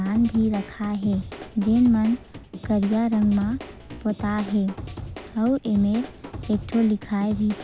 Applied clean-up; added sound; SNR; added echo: none; Drum / Drum kit; 13 dB; none.